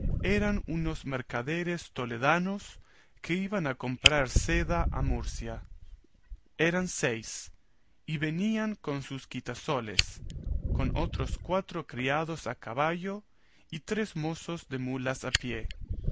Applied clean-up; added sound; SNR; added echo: none; Fire; 3 dB; none.